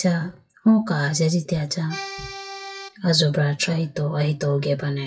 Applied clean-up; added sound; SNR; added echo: classical method WPE with log-MMSE.